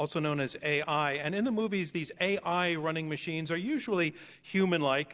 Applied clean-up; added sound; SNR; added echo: neural separator model SepFormer DNS4.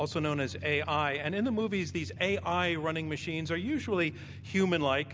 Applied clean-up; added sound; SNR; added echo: none; Drum; 13 dB; none.